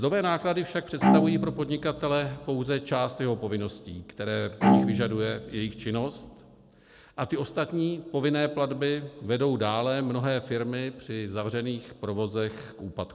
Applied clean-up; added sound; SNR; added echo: none; Bowed string instrument; 0 dB; none.